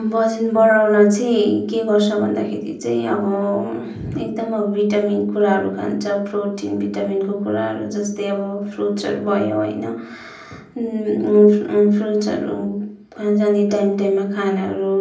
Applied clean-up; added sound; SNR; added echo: none; none; none; reverberation time 0.6 s.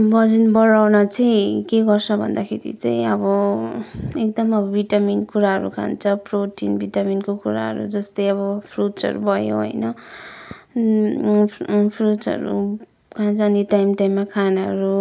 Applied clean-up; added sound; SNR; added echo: none; none; none; none.